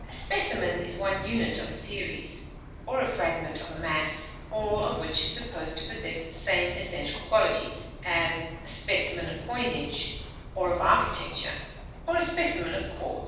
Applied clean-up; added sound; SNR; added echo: none; Bird; 16 dB; reverberation time 1.2 s.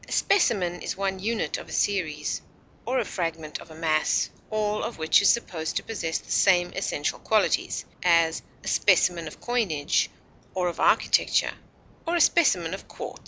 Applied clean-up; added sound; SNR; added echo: none; none; none; none.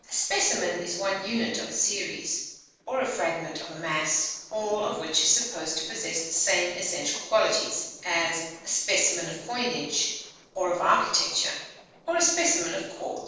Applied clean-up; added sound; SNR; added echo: neural separator model SepFormer DNS4.